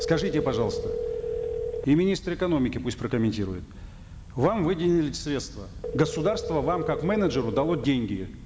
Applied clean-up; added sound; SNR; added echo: none; Telephone; 7 dB; none.